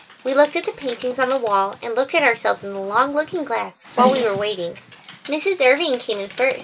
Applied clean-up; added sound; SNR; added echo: none; Dog; 14 dB; none.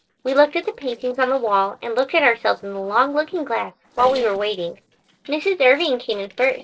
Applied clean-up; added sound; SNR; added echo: neural separator model SepFormer DNS4.